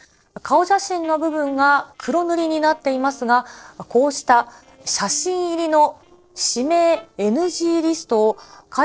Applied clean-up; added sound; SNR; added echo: neural separator model SepFormer DNS4.